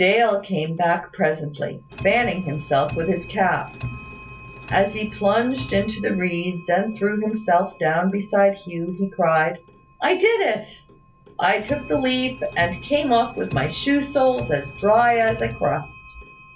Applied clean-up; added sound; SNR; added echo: none; Clock; 16 dB; none.